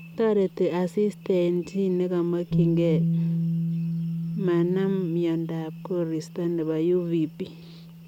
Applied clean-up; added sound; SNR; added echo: none; Bass guitar; 4 dB; none.